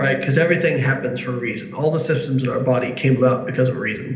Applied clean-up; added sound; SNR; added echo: none; Bass guitar; 18 dB; reverberation time 0.9 s.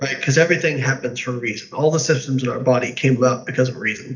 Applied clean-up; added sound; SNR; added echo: neural mask model DeepFilterNet 3.